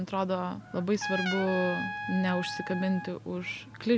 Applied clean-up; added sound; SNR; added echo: none; Trumpet; 8 dB; none.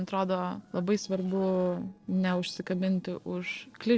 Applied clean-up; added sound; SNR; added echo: neural separator model SepFormer DNS4.